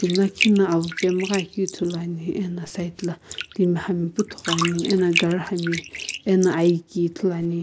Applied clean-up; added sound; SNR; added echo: neural mask model Resemble Enhance denoiser.